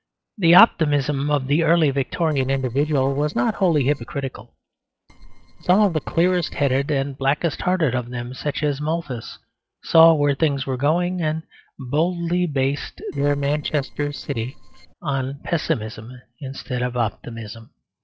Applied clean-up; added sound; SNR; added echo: neural separator model SepFormer DNS4.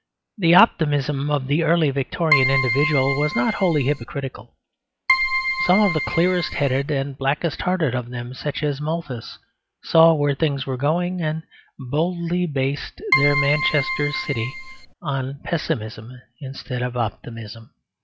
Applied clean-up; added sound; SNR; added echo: none; Keyboard (musical); 2 dB; none.